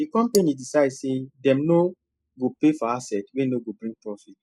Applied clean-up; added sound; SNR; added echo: neural mask model Resemble Enhance denoiser.